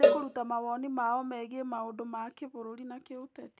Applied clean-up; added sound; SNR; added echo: none; Cowbell; -5 dB; none.